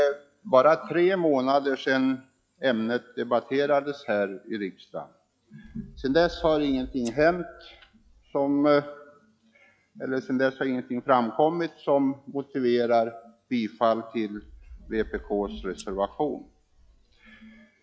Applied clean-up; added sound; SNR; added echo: classical method log-MMSE.